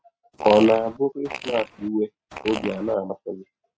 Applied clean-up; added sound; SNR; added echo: neural mask model RNNoise.